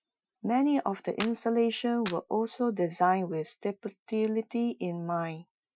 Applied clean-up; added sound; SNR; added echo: classical method Wiener filter.